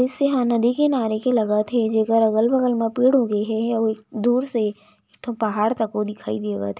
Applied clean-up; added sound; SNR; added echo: none; none; none; none.